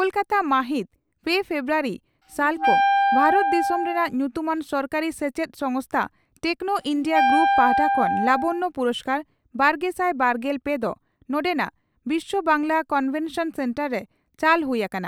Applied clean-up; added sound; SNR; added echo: none; Wind instrument, woodwind instrument; -2 dB; none.